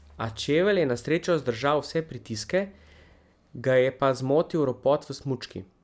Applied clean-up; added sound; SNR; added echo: none; none; none; none.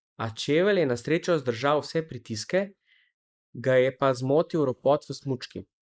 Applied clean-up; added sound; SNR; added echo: neural mask model Resemble Enhance denoiser.